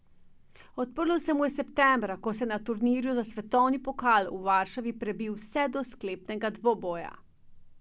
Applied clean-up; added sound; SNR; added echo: none; none; none; none.